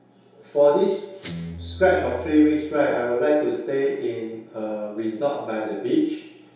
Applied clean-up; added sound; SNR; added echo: none; Guitar; 19 dB; reverberation time 0.8 s.